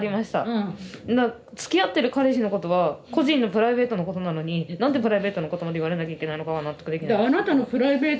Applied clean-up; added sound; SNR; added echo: none; none; none; none.